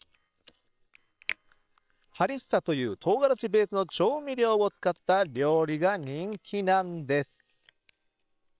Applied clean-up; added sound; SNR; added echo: neural separator model SepFormer WHAM!.